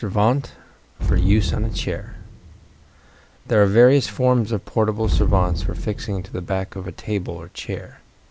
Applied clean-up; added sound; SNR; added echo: none; Explosion; 4 dB; none.